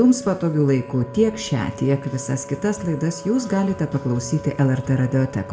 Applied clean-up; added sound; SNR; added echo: none; Wind instrument, woodwind instrument; 17 dB; reverberation time 0.7 s.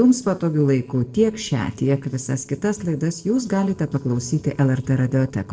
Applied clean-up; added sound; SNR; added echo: neural separator model SepFormer DNS4.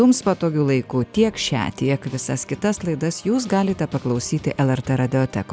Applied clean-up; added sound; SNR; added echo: none; none; none; none.